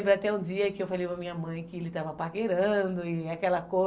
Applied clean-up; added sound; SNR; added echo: none; none; none; none.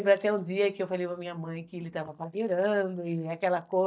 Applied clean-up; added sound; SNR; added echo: neural mask model DeepFilterNet 3.